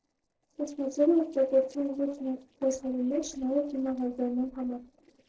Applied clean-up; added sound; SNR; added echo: neural separator model SepFormer DNS4.